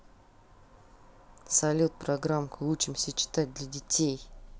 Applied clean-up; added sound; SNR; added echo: none; none; none; none.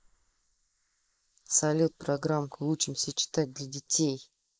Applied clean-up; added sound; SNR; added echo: neural mask model Resemble Enhance denoiser.